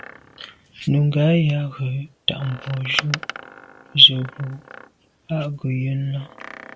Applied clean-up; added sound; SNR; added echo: none; Door; 15 dB; none.